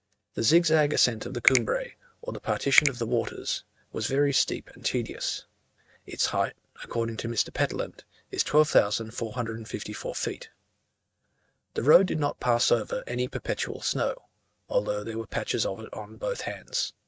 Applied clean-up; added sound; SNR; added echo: neural mask model RNNoise.